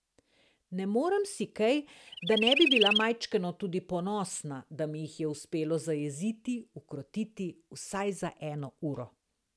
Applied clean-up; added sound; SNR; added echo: none; Chirp, tweet; -3 dB; none.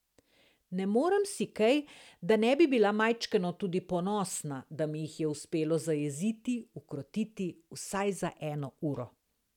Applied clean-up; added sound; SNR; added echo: none; none; none; none.